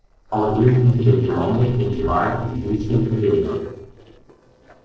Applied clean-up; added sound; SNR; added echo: neural separator model SepFormer DNS4.